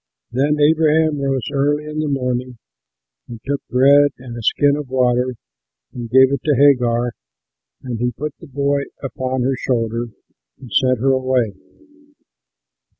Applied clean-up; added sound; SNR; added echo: none; none; none; none.